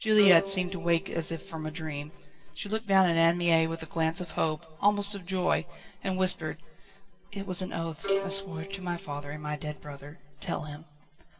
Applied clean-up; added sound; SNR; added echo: none; Bowed string instrument; 8 dB; reverberation time 1.9 s.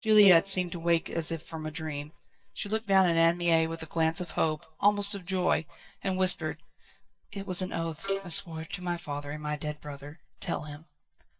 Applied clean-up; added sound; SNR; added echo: neural mask model DeepFilterNet 3.